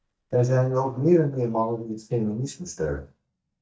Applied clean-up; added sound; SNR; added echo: neural mask model DeepFilterNet 3.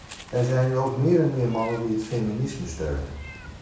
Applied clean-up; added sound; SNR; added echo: none; Meow; 17 dB; reverberation time 0.5 s.